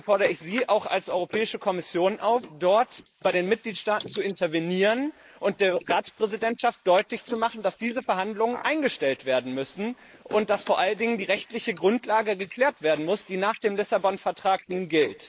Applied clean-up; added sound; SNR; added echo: neural mask model Resemble Enhance denoiser.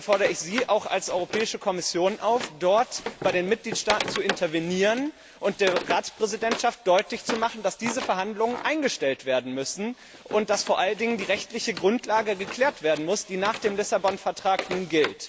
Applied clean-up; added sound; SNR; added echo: none; Wood; 11 dB; none.